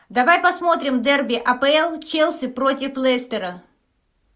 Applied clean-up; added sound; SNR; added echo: none; none; none; none.